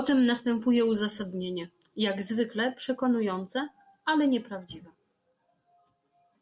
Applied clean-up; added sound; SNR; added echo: none; none; none; none.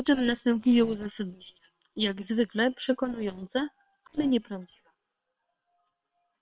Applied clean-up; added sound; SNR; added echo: neural separator model SepFormer WHAM!.